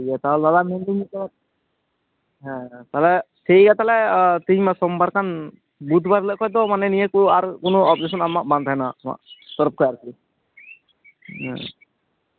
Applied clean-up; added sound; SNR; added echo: none; none; none; none.